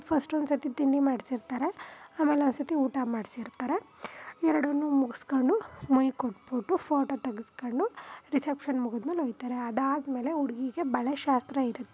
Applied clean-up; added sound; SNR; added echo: none; none; none; none.